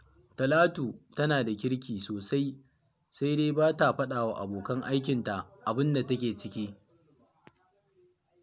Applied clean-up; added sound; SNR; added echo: none; none; none; none.